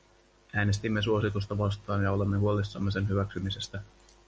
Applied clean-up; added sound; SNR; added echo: none; none; none; none.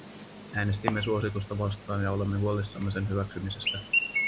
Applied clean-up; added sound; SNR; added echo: none; Chirp, tweet; 5 dB; none.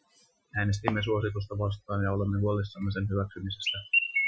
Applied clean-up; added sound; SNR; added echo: classical method Wiener filter.